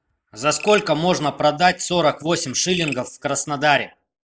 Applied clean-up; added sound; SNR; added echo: neural mask model Resemble Enhance denoiser.